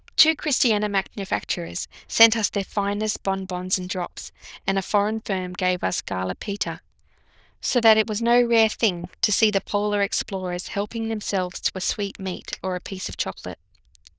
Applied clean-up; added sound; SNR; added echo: neural diffusion model UNIVERSE++.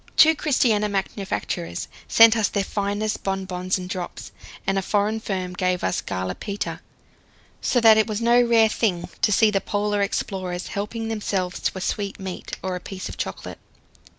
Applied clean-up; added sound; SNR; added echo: none; Coin (dropping); 16 dB; none.